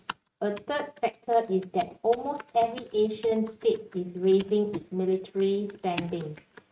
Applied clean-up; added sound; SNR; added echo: neural mask model RNNoise.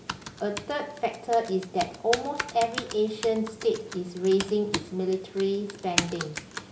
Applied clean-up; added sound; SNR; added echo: none; Computer keyboard; 8 dB; none.